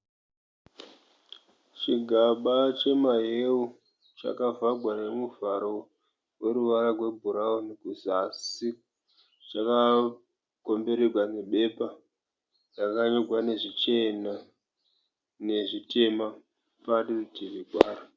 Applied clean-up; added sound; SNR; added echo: none; none; none; none.